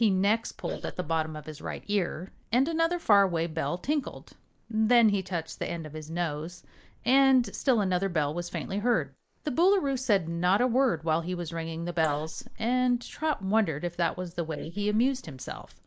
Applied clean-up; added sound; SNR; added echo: neural mask model Resemble Enhance denoiser.